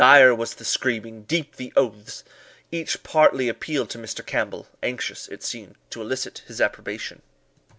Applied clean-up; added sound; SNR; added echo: none; none; none; none.